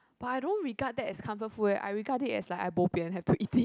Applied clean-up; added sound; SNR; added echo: none; none; none; none.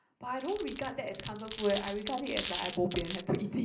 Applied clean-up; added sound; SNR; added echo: none; Glass; -1 dB; reverberation time 0.5 s.